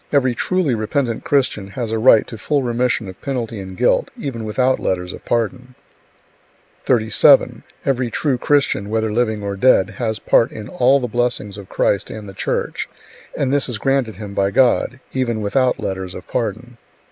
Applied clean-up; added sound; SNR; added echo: none; none; none; none.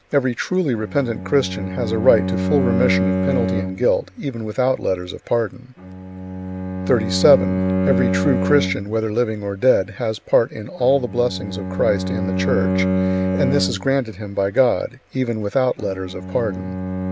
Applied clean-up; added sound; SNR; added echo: none; Bowed string instrument; 3 dB; none.